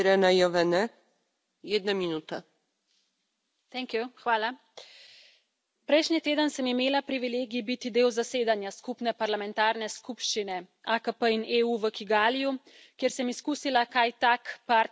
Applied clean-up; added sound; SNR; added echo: none; none; none; none.